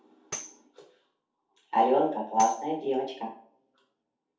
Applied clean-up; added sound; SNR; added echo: none; Tambourine; 15 dB; reverberation time 0.5 s.